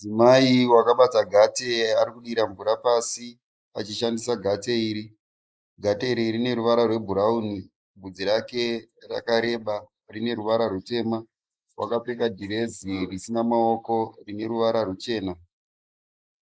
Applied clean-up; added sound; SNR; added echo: neural mask model Resemble Enhance denoiser.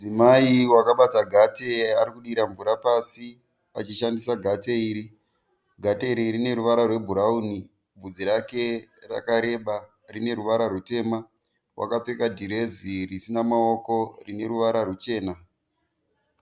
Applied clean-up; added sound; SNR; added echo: none; none; none; none.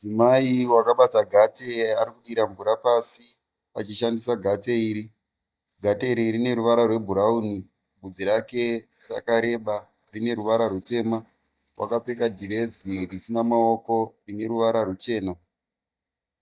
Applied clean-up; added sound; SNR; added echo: neural mask model DeepFilterNet 3.